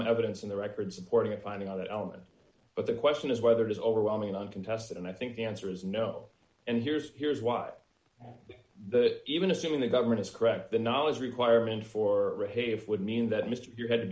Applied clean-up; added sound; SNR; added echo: none; none; none; none.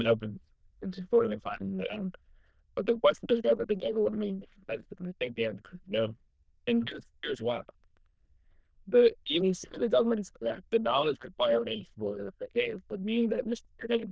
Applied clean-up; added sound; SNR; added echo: neural diffusion model UNIVERSE++.